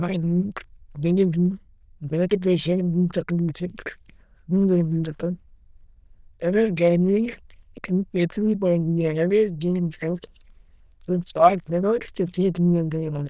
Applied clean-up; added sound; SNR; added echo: neural diffusion model UNIVERSE++.